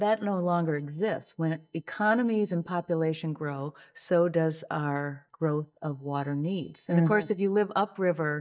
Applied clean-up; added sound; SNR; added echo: neural mask model DeepFilterNet 3.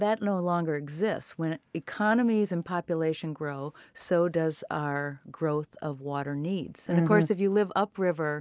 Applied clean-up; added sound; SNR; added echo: none; none; none; none.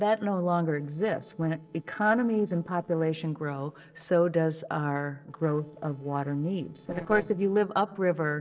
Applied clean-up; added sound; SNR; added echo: neural separator model SepFormer DNS4.